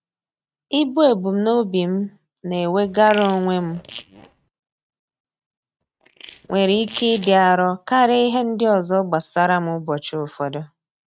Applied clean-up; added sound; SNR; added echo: neural mask model RNNoise.